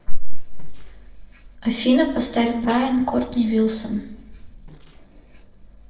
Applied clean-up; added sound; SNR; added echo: neural separator model SepFormer DNS4.